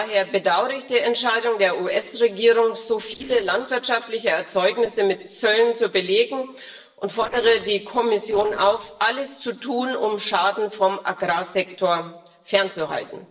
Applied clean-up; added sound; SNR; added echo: neural separator model SepFormer DNS4.